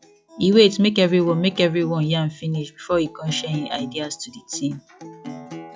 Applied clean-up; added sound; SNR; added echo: classical method log-MMSE.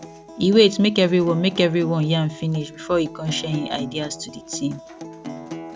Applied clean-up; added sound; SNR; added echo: none; Acoustic guitar; 14 dB; none.